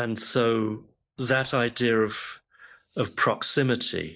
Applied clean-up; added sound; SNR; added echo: neural mask model DeepFilterNet 3.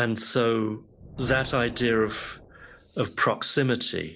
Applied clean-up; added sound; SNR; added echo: none; Thunder; 18 dB; none.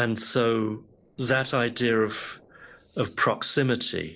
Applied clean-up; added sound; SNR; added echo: neural separator model SepFormer DNS4.